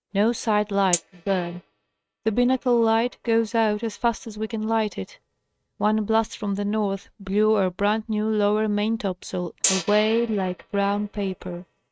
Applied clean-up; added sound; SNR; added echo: neural mask model RNNoise.